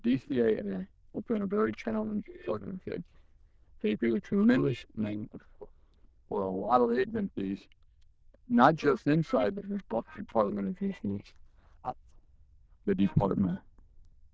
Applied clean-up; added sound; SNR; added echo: neural diffusion model UNIVERSE++.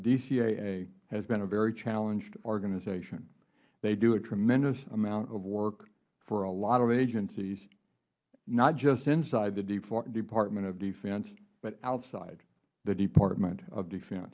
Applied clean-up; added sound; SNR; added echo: none; none; none; none.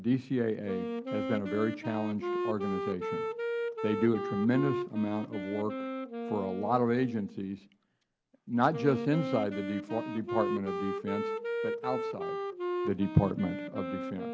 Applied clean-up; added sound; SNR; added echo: none; Wind instrument, woodwind instrument; 4 dB; none.